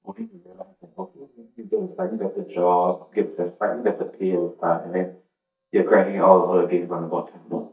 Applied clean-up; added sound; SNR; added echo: neural mask model DeepFilterNet 3.